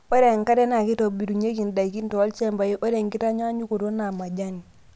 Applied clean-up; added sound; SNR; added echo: none; none; none; none.